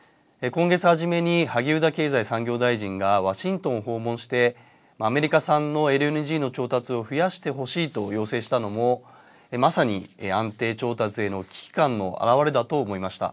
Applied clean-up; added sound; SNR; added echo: none; none; none; none.